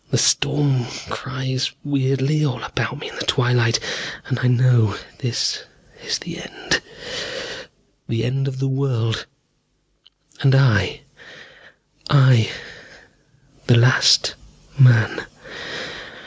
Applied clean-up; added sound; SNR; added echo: none; none; none; none.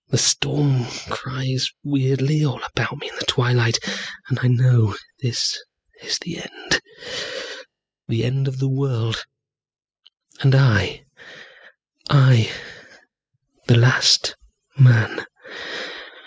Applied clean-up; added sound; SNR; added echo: classical method spectral subtraction.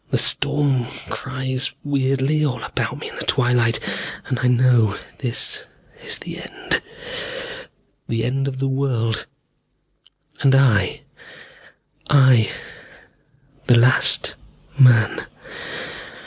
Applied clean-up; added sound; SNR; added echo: neural separator model SepFormer DNS4.